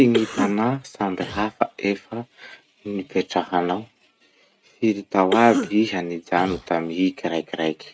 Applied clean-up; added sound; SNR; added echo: none; Cough; 7 dB; none.